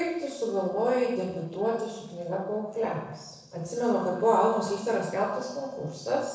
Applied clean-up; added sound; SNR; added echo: neural separator model SepFormer DNS4.